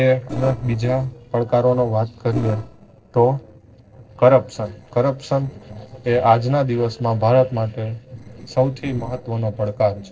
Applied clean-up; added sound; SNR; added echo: neural separator model SepFormer DNS4.